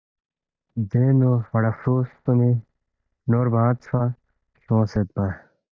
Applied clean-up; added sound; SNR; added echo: neural mask model DeepFilterNet 3.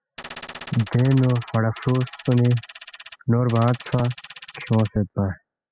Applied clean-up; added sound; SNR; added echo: classical method spectral subtraction.